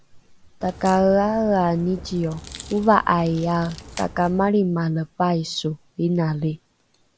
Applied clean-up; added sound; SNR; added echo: none; Crack; 17 dB; none.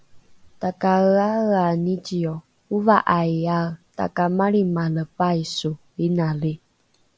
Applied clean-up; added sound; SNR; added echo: none; none; none; none.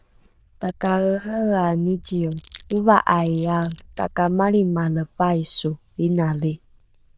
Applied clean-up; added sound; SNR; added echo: neural diffusion model UNIVERSE++.